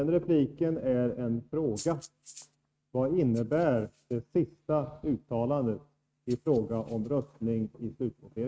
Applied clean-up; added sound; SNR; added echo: neural mask model RNNoise.